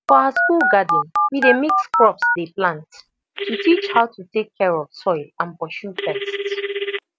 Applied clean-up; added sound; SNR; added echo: none; Telephone; 2 dB; none.